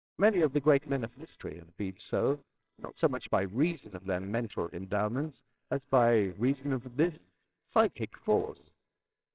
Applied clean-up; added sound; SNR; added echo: neural separator model SepFormer WHAMR!.